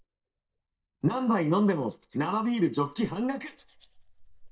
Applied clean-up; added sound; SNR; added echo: neural mask model DeepFilterNet 3.